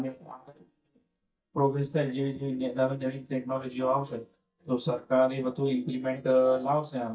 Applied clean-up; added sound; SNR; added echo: neural mask model DeepFilterNet 3.